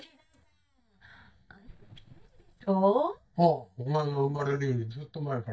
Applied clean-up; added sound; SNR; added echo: neural mask model DeepFilterNet 3.